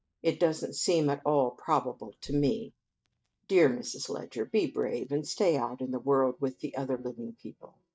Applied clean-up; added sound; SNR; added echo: neural mask model DeepFilterNet 3.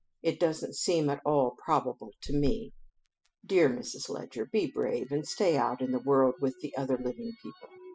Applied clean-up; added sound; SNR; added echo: classical method spectral subtraction.